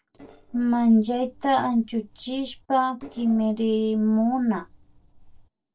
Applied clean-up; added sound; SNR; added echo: neural separator model SepFormer DNS4.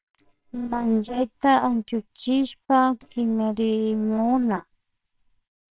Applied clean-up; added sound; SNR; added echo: neural separator model SepFormer WHAMR!.